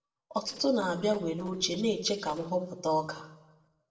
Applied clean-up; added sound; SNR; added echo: neural separator model SepFormer DNS4.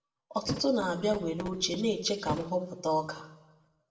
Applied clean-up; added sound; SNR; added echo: none; Thump, thud; 12 dB; reverberation time 0.9 s.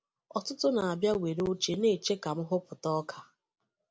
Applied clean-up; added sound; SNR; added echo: none; none; none; none.